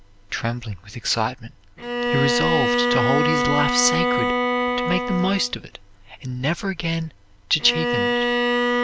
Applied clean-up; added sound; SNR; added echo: none; Bowed string instrument; -2 dB; none.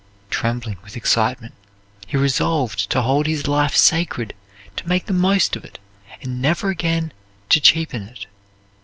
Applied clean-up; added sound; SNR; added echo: none; none; none; none.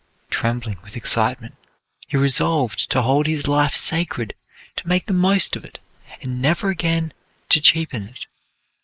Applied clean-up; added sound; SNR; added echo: neural mask model Resemble Enhance denoiser.